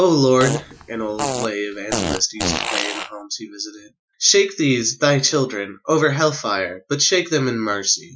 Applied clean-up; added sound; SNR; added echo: classical method Wiener filter.